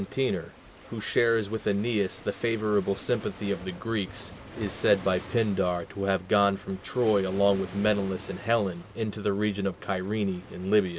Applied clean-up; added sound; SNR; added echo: none; Waves, surf; 18 dB; none.